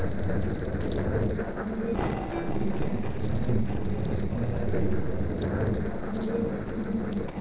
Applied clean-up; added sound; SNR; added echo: neural separator model SepFormer DNS4.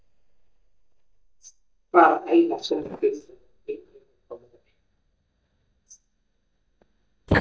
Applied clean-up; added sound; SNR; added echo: neural mask model DeepFilterNet 3.